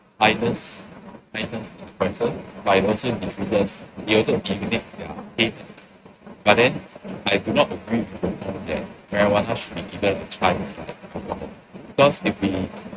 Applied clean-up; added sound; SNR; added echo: neural mask model RNNoise.